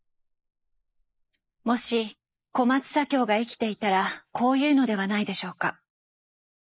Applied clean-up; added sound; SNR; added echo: neural mask model Resemble Enhance denoiser.